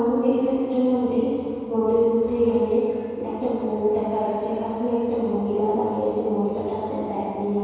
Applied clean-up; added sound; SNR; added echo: none; none; none; reverberation time 2.2 s.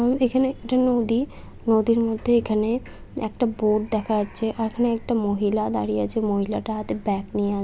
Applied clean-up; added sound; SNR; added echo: none; none; none; none.